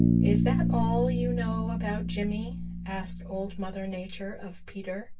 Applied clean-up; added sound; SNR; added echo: none; Bass guitar; -5 dB; reverberation time 0.1 s.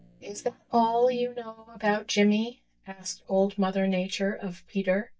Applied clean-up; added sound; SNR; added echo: neural mask model DeepFilterNet 3.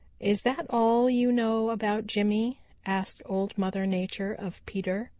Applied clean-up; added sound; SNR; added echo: none; none; none; none.